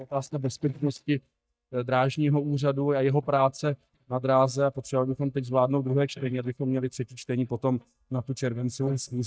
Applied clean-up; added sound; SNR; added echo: neural mask model DeepFilterNet 3.